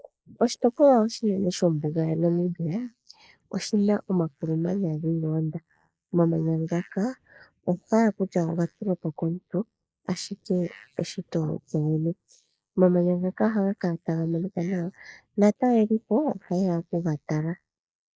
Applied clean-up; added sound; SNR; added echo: neural mask model Resemble Enhance denoiser.